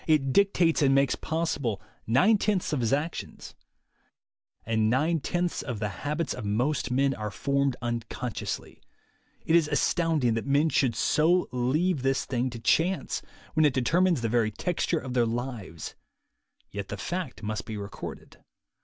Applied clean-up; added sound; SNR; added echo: none; none; none; none.